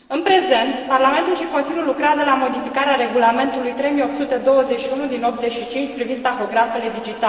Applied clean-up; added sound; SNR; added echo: neural separator model SepFormer DNS4.